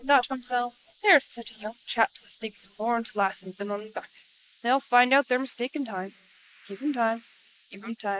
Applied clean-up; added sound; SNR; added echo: neural mask model Resemble Enhance denoiser.